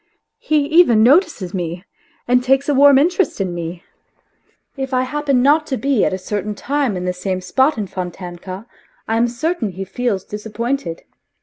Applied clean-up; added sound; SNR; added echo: none; none; none; none.